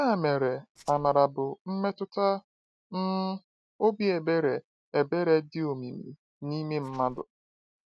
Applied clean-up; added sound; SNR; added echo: neural mask model RNNoise.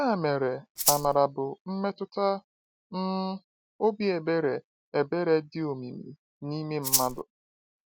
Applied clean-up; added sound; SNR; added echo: none; Rattle (instrument); -2 dB; none.